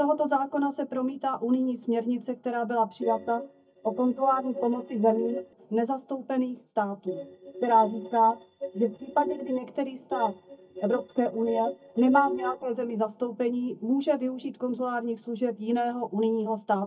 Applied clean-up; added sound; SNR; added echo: neural mask model DeepFilterNet 3.